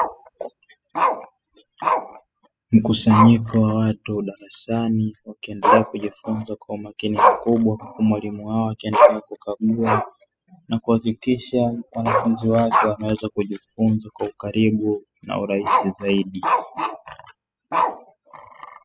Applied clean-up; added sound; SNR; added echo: classical method spectral subtraction.